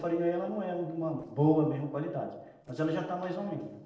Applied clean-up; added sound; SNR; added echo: neural separator model SepFormer DNS4.